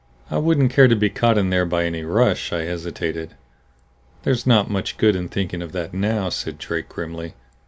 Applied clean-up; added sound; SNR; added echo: none; none; none; none.